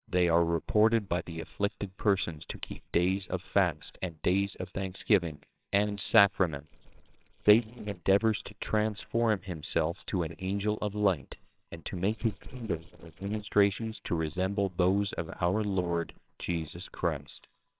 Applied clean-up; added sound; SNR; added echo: neural separator model SepFormer WHAMR!.